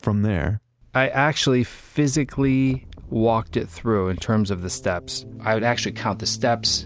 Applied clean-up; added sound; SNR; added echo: none; Wind; 17 dB; none.